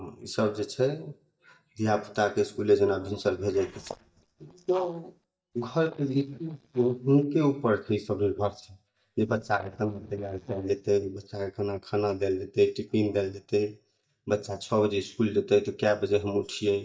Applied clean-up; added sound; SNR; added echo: neural mask model DeepFilterNet 3.